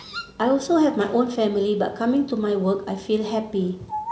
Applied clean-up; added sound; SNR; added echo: none; Bird vocalization, bird call, bird song; 17 dB; none.